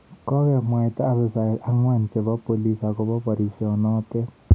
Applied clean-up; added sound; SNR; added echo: none; none; none; none.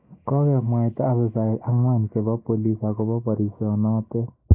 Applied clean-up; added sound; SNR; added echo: neural mask model Resemble Enhance denoiser.